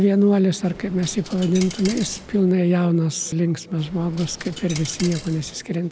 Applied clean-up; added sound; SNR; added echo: none; Coin (dropping); 16 dB; none.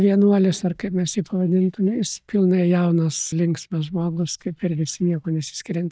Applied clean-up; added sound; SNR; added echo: neural mask model DeepFilterNet 3.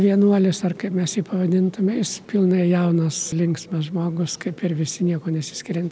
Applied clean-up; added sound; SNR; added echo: none; none; none; none.